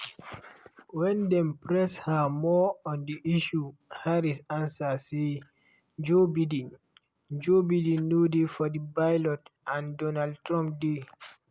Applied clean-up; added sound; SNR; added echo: none; none; none; none.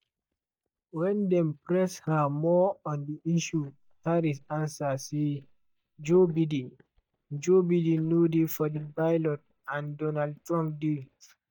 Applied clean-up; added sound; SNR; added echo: neural mask model DeepFilterNet 3.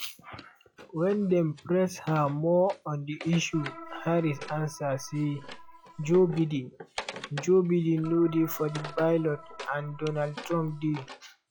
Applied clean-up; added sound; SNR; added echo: classical method log-MMSE.